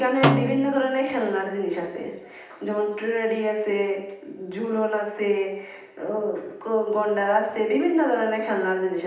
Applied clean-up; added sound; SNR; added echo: none; Snare drum; 3 dB; reverberation time 0.8 s.